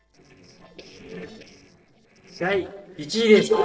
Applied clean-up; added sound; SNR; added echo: neural separator model SepFormer DNS4.